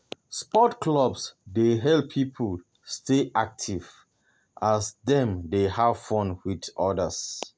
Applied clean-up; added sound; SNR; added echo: none; none; none; none.